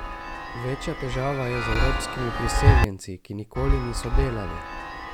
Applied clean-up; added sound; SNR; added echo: none; Chime; -5 dB; none.